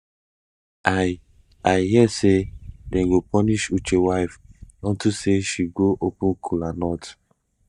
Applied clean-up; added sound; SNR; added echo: neural mask model DeepFilterNet 3.